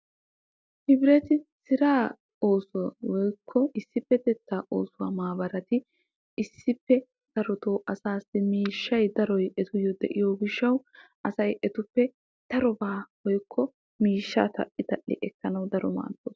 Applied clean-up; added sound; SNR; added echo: none; none; none; none.